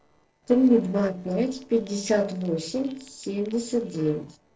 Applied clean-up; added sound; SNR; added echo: neural separator model SepFormer DNS4.